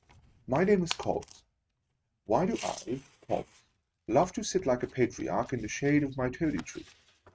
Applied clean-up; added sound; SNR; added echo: neural mask model RNNoise.